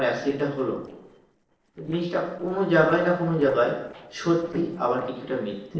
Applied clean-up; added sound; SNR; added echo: neural separator model SepFormer DNS4.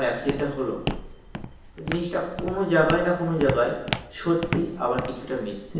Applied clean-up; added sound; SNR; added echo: none; Walk, footsteps; 8 dB; reverberation time 0.9 s.